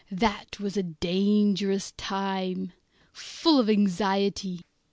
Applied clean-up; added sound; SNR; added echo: none; none; none; none.